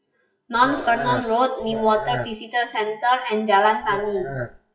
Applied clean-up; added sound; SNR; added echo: classical method WPE with log-MMSE.